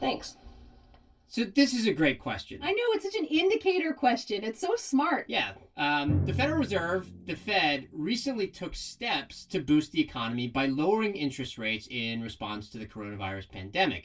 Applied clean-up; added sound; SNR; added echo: none; Drum; 13 dB; reverberation time 0.1 s.